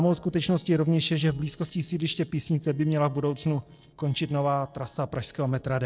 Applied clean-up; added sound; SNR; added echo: neural separator model SepFormer DNS4.